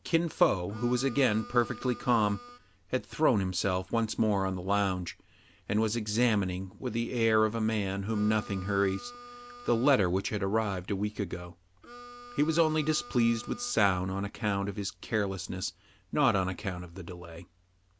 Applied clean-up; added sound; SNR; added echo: none; Harmonica; 17 dB; none.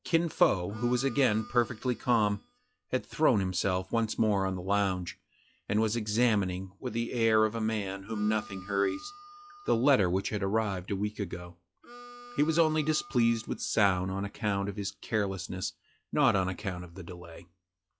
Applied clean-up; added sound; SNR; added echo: classical method log-MMSE.